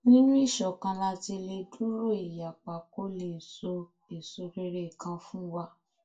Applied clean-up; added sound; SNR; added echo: none; none; none; reverberation time 0.2 s.